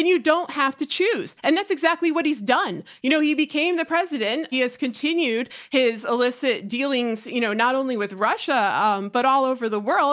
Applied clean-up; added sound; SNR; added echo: none; none; none; none.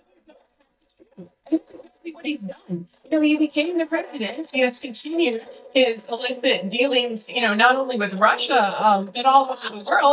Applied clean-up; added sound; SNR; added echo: neural mask model DeepFilterNet 3.